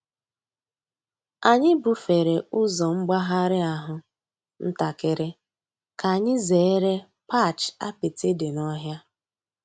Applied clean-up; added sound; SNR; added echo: none; none; none; none.